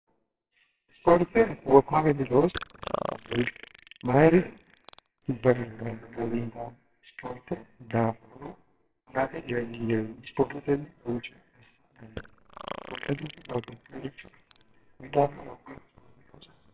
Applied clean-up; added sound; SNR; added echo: neural separator model SepFormer WHAMR!.